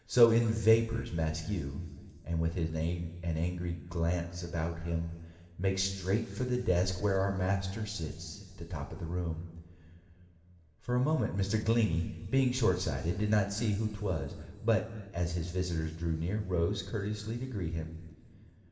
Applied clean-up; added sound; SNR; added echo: none; none; none; reverberation time 2.9 s.